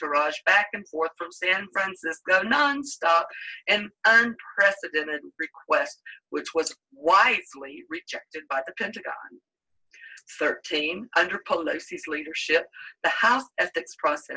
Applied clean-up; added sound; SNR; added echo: none; none; none; none.